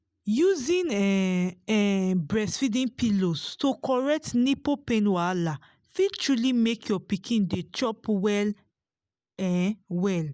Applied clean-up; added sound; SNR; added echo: none; none; none; none.